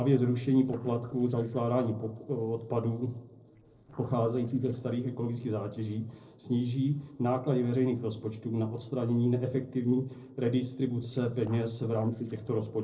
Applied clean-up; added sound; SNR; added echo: neural separator model SepFormer DNS4.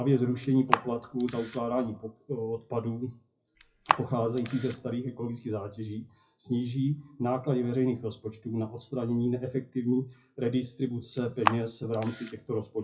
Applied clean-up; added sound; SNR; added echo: classical method WPE with log-MMSE.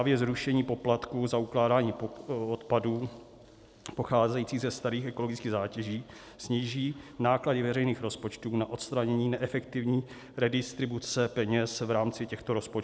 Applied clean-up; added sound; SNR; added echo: none; none; none; none.